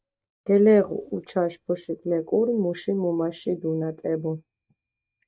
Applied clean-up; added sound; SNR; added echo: neural mask model DeepFilterNet 3.